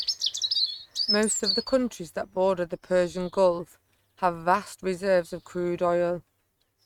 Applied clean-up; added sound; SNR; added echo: neural mask model RNNoise.